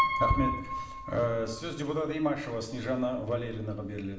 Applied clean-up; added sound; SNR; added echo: none; Piano; 4 dB; reverberation time 1.0 s.